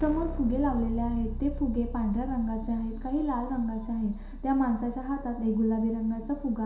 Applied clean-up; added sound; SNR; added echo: none; Keyboard (musical); 7 dB; reverberation time 0.7 s.